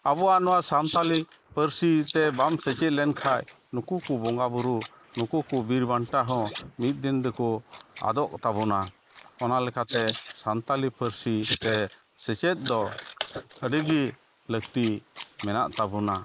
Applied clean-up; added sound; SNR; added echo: neural mask model Resemble Enhance denoiser.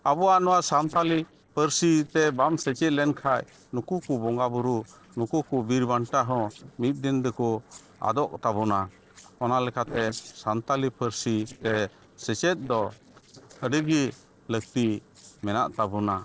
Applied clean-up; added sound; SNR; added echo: neural separator model SepFormer DNS4.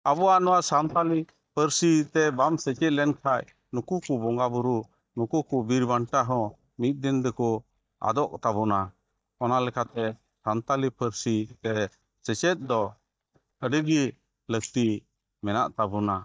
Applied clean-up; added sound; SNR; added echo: neural mask model DeepFilterNet 3.